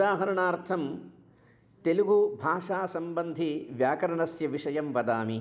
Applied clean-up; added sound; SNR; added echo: none; none; none; none.